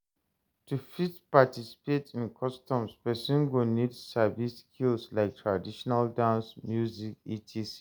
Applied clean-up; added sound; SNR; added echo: none; none; none; none.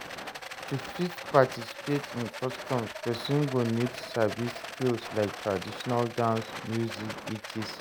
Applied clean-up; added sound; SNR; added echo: none; Rattle; 9 dB; none.